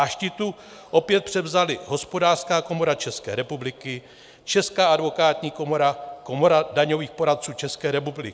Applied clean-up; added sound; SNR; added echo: none; none; none; none.